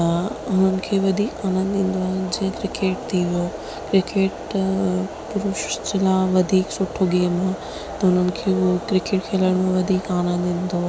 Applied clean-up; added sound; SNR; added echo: none; none; none; none.